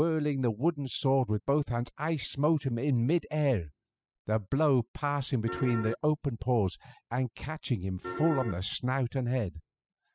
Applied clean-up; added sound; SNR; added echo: classical method spectral subtraction.